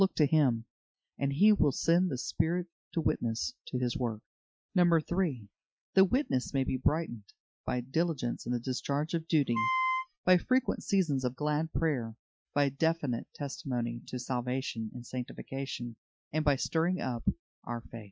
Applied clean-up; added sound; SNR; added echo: classical method Wiener filter.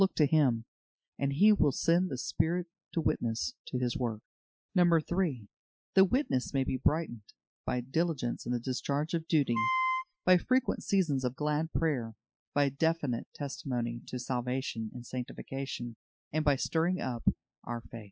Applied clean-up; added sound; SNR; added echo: classical method spectral subtraction.